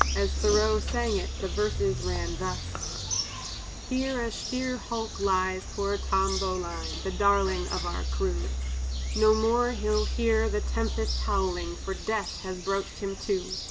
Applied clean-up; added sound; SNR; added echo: none; Bird vocalization, bird call, bird song; 2 dB; none.